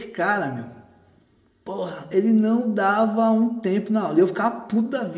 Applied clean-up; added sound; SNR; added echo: none; none; none; reverberation time 1.1 s.